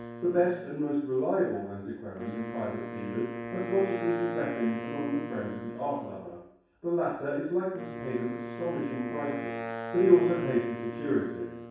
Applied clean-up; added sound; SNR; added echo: none; Wind instrument, woodwind instrument; 9 dB; reverberation time 0.7 s.